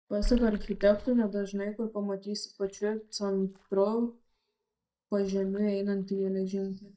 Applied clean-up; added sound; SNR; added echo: neural mask model DeepFilterNet 3.